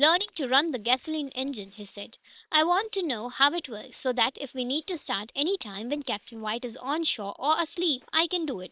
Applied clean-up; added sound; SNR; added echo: neural separator model SepFormer WHAM!.